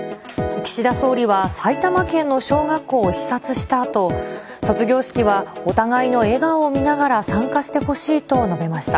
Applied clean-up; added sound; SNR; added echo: none; none; none; none.